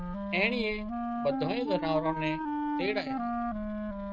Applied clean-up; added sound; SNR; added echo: neural mask model RNNoise.